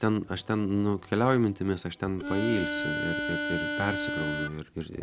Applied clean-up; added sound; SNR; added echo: none; Harmonica; 2 dB; none.